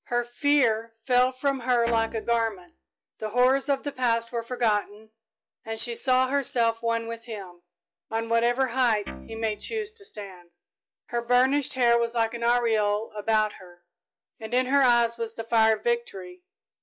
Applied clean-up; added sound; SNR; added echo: classical method log-MMSE.